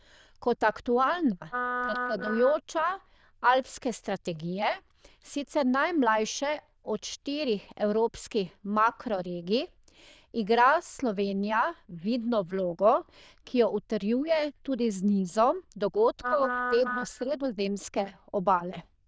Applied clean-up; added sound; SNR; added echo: neural diffusion model UNIVERSE++.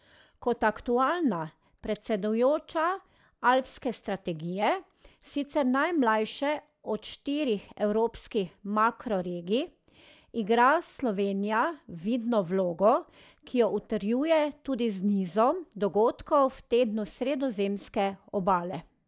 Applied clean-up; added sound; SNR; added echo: none; none; none; none.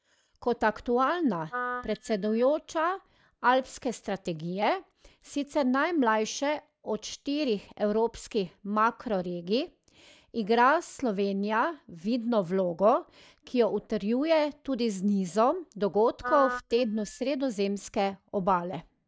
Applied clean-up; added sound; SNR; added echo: neural mask model DeepFilterNet 3.